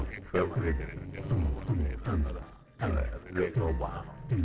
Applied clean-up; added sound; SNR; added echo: neural separator model SepFormer DNS4.